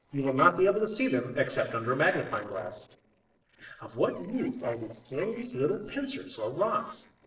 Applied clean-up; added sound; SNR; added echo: neural separator model SepFormer DNS4.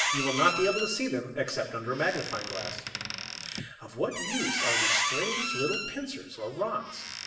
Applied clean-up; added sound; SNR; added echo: none; Squeak; 1 dB; reverberation time 0.8 s.